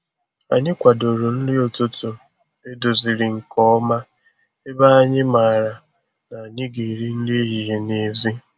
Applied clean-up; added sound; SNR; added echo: none; none; none; none.